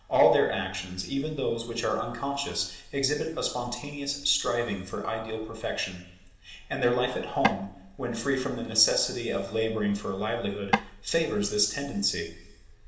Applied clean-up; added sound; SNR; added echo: none; Tap / Wood; 1 dB; reverberation time 0.9 s.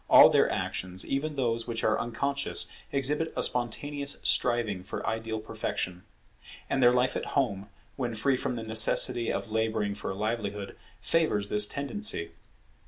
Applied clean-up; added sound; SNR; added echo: none; none; none; none.